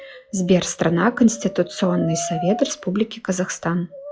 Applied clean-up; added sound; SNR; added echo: classical method log-MMSE.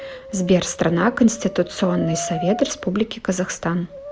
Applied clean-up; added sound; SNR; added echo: none; Brass instrument; 13 dB; none.